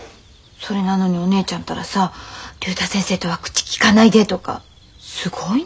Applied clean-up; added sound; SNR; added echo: none; none; none; none.